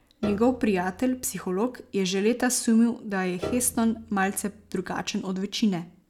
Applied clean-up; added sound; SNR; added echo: none; Piano; 16 dB; none.